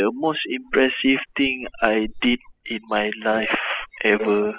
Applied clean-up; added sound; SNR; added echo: classical method spectral subtraction.